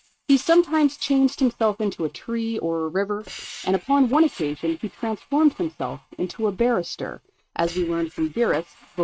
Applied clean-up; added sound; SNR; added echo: neural mask model RNNoise.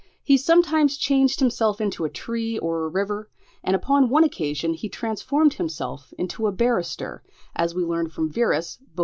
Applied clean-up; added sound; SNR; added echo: none; none; none; none.